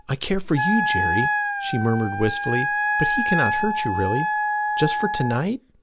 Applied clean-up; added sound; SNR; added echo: none; Wind instrument, woodwind instrument; -1 dB; none.